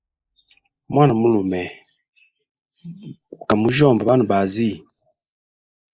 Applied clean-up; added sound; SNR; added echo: neural mask model Resemble Enhance denoiser.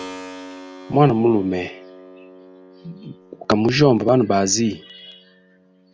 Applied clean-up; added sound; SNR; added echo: none; Keyboard (musical); 20 dB; none.